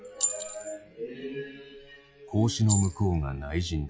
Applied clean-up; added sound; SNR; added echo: classical method log-MMSE.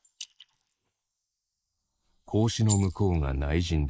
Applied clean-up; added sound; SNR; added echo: neural mask model Resemble Enhance denoiser.